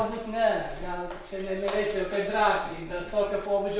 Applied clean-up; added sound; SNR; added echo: none; none; none; none.